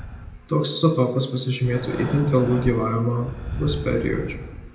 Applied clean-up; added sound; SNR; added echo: none; Breathing; 10 dB; reverberation time 0.7 s.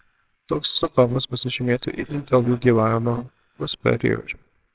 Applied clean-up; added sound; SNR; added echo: neural separator model SepFormer WHAMR!.